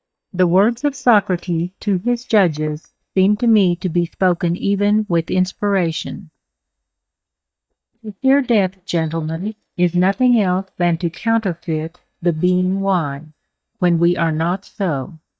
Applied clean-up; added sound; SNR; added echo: neural mask model DeepFilterNet 3.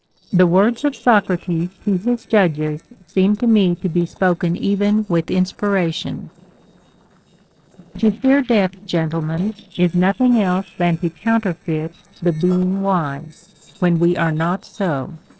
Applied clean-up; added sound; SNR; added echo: neural separator model SepFormer DNS4.